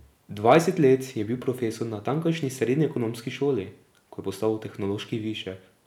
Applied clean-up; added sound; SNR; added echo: none; none; none; none.